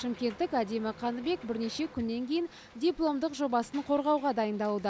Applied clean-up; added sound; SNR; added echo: none; none; none; none.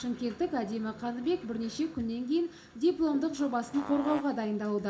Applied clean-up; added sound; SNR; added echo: none; Fart; 13 dB; reverberation time 0.4 s.